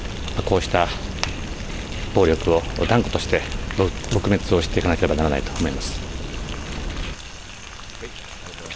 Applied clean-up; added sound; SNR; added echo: none; Frying (food); 14 dB; none.